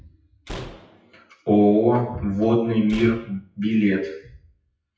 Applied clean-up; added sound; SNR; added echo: classical method WPE with log-MMSE.